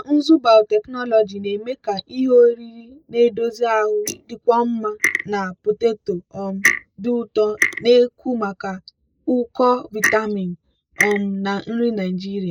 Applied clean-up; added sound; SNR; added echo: neural mask model Resemble Enhance denoiser.